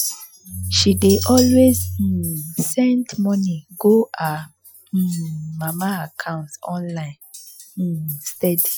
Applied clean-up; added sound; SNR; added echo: classical method Wiener filter.